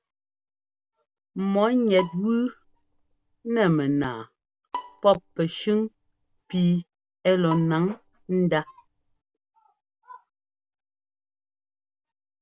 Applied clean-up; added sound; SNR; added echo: none; Bowed string instrument; 15 dB; none.